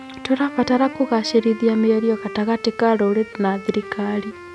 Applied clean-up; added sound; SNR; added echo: none; Wind instrument, woodwind instrument; 15 dB; none.